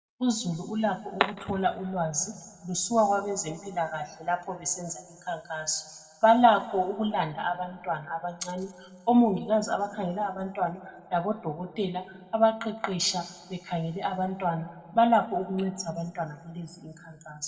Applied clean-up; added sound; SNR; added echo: none; none; none; reverberation time 1.3 s.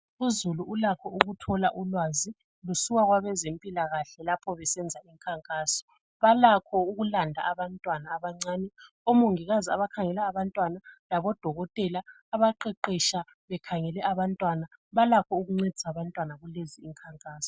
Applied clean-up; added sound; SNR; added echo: none; none; none; none.